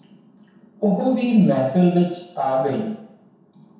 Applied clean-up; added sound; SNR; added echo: none; none; none; reverberation time 0.7 s.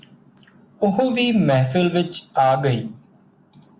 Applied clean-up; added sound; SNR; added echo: none; none; none; none.